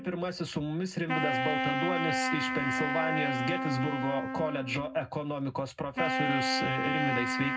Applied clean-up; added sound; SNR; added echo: none; Wind instrument, woodwind instrument; -1 dB; reverberation time 0.3 s.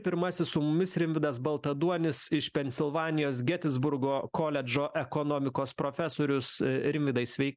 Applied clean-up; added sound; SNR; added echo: none; none; none; none.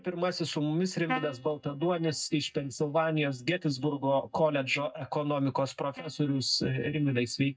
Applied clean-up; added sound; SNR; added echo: neural mask model DeepFilterNet 3.